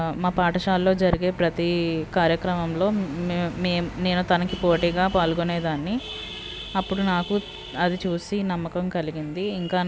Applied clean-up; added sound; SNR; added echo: none; none; none; none.